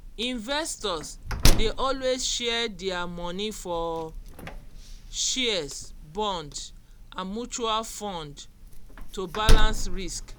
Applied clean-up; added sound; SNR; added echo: none; Slam; -5 dB; none.